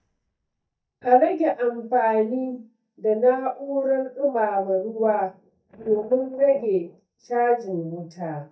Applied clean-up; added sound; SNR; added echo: neural mask model DeepFilterNet 3.